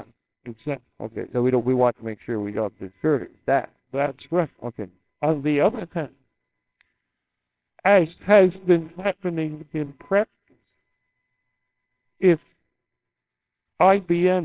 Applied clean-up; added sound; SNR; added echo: neural separator model SepFormer WHAMR!.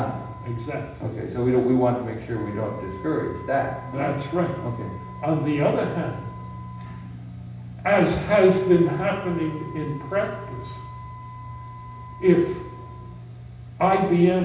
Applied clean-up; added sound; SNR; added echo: none; Wind instrument, woodwind instrument; 20 dB; reverberation time 0.9 s.